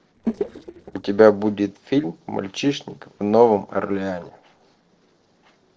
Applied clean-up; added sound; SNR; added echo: neural separator model SepFormer DNS4.